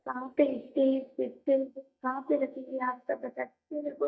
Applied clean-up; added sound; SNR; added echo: neural mask model DeepFilterNet 3.